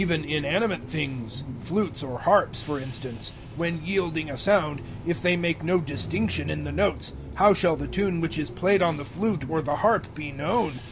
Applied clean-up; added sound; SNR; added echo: none; Bus / Engine; 12 dB; none.